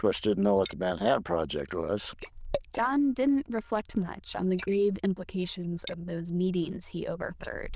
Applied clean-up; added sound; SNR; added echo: neural diffusion model UNIVERSE++.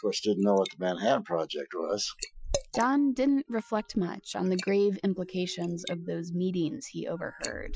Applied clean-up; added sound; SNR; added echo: classical method Wiener filter.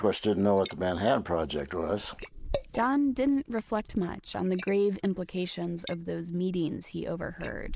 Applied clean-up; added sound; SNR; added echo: neural mask model Resemble Enhance denoiser.